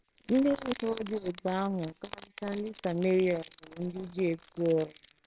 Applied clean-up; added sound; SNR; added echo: neural separator model SepFormer WHAMR!.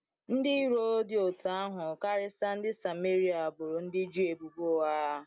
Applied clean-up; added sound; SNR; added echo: none; none; none; none.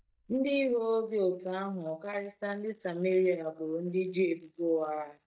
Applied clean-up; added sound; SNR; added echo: neural mask model DeepFilterNet 3.